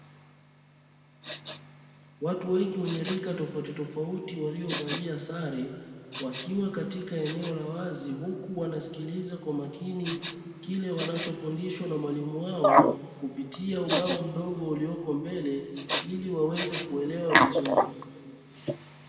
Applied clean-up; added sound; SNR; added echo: none; Respiratory sounds; -1 dB; reverberation time 2.2 s.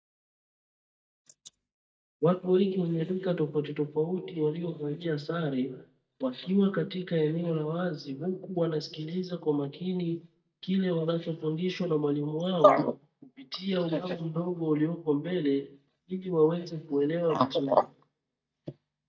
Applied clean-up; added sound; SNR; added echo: neural mask model DeepFilterNet 3.